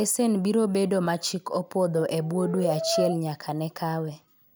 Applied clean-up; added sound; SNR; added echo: none; Brass instrument; 5 dB; none.